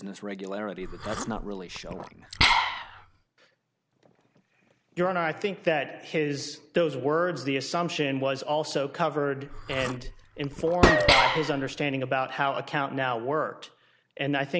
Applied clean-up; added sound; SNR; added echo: none; Liquid + Gunshot, gunfire; -2 dB; none.